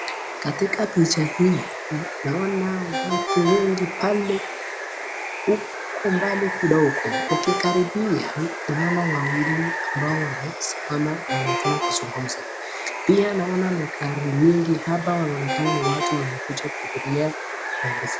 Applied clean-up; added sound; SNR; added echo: none; Water + Ringtone; 4 dB; none.